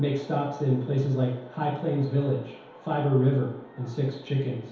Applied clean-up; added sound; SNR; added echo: none; none; none; reverberation time 2.2 s.